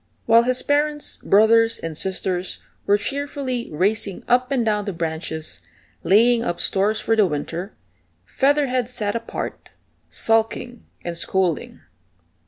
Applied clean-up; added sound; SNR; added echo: none; none; none; none.